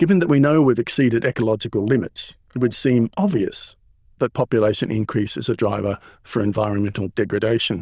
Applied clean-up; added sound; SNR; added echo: neural diffusion model UNIVERSE++.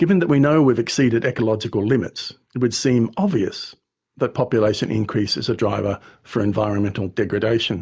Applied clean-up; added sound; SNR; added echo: neural mask model Resemble Enhance denoiser.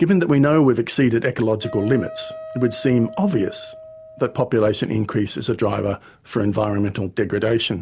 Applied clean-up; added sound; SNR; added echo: none; Wind instrument, woodwind instrument; 16 dB; none.